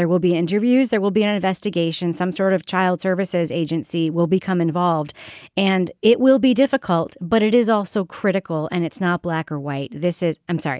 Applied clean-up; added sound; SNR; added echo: none; none; none; none.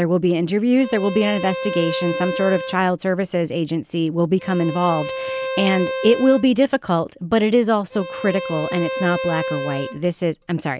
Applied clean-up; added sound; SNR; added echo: none; Bowed string instrument; 9 dB; none.